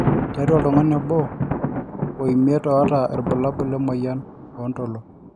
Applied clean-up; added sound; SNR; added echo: none; Thunder; 4 dB; none.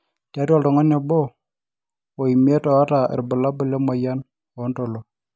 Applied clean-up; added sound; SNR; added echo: none; none; none; none.